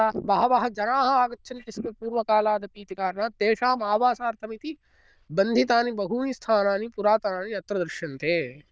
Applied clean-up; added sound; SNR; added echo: neural diffusion model UNIVERSE++.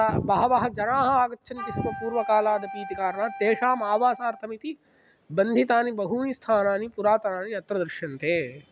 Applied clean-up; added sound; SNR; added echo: none; Wind instrument, woodwind instrument; 13 dB; none.